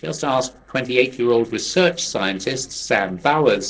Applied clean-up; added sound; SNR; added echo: neural separator model SepFormer DNS4.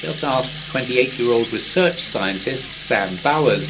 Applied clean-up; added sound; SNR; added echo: none; Rattle (instrument); 11 dB; reverberation time 0.2 s.